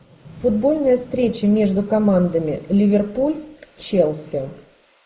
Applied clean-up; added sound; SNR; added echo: neural mask model Resemble Enhance denoiser.